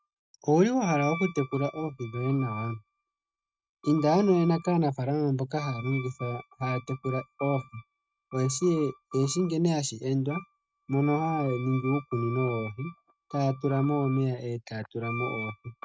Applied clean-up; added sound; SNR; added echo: neural mask model RNNoise.